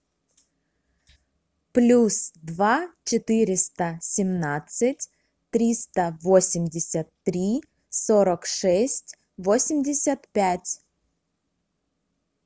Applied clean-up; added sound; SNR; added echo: none; none; none; none.